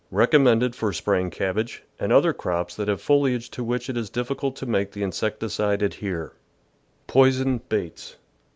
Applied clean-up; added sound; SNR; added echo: none; none; none; none.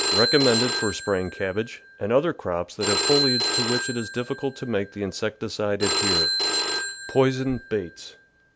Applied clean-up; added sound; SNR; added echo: none; Telephone; 2 dB; none.